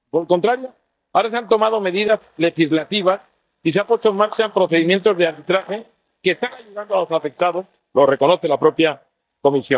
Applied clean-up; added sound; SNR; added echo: neural mask model DeepFilterNet 3.